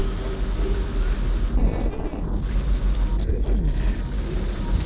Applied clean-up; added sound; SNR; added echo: neural separator model SepFormer DNS4.